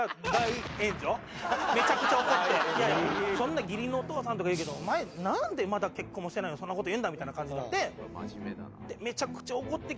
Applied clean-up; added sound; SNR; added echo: none; Shatter; 19 dB; none.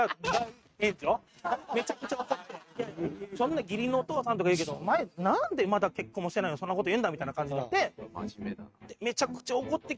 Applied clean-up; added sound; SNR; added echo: neural mask model RNNoise.